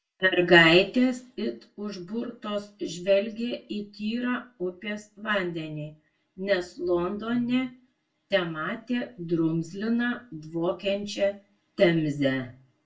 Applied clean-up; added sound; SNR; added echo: none; none; none; reverberation time 0.2 s.